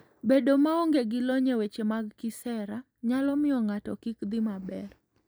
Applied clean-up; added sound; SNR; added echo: none; none; none; none.